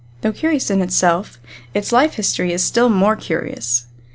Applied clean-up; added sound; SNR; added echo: none; none; none; none.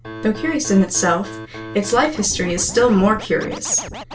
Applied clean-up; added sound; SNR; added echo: none; Scratching (performance technique); 14 dB; reverberation time 0.2 s.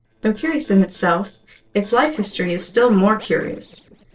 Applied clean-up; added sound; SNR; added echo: neural separator model SepFormer DNS4.